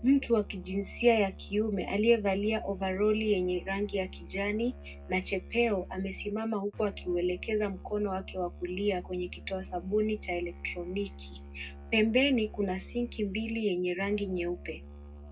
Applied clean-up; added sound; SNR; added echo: none; Musical instrument; 15 dB; reverberation time 0.2 s.